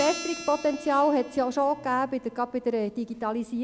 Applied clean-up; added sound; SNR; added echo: none; Acoustic guitar; 15 dB; none.